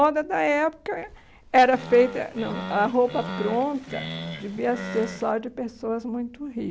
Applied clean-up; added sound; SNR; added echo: none; Animal; 11 dB; none.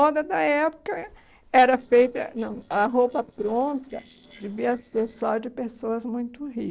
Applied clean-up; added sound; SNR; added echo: neural separator model SepFormer DNS4.